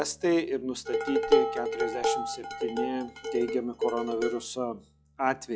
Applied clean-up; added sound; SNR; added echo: classical method log-MMSE.